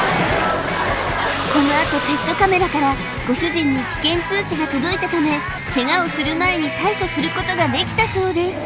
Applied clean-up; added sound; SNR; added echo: none; none; none; none.